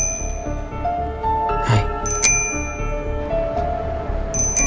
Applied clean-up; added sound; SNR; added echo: none; Bicycle bell; 4 dB; none.